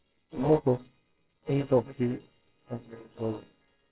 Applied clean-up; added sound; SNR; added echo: neural separator model SepFormer WHAMR!.